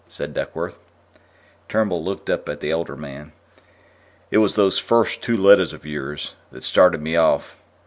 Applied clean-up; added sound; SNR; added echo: none; none; none; none.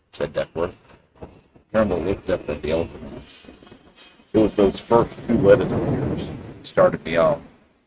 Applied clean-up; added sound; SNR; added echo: neural mask model RNNoise.